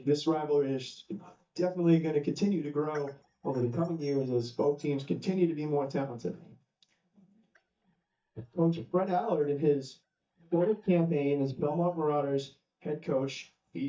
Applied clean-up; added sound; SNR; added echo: neural mask model DeepFilterNet 3.